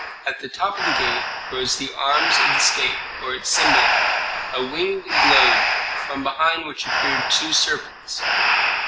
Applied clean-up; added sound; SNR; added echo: none; Breathing; -3 dB; none.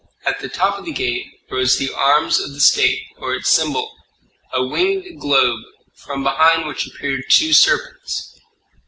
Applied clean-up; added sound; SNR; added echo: none; none; none; none.